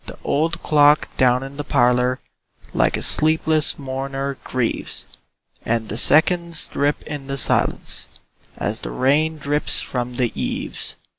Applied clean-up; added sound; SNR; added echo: none; none; none; none.